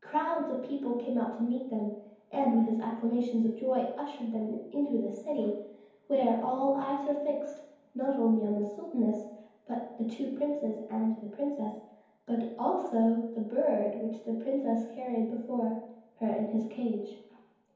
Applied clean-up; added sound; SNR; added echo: none; none; none; reverberation time 0.9 s.